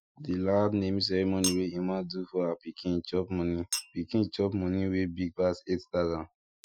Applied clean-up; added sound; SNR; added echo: classical method Wiener filter.